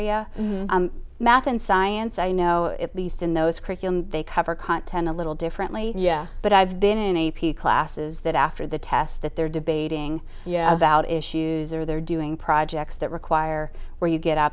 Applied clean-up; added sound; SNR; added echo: none; none; none; none.